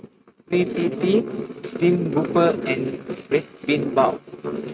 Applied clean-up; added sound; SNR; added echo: neural mask model RNNoise.